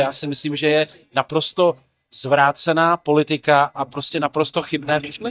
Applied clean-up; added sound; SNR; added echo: neural mask model DeepFilterNet 3.